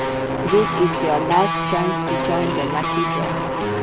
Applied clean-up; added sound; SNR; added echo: none; Guitar; -1 dB; none.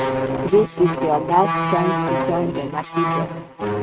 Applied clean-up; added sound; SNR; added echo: neural mask model RNNoise.